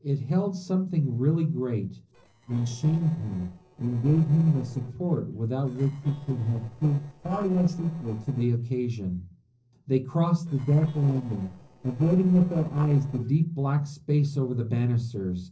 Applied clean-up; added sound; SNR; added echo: neural separator model SepFormer DNS4.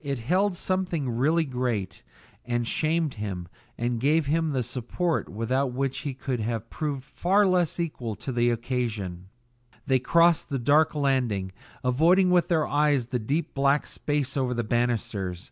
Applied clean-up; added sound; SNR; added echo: none; none; none; none.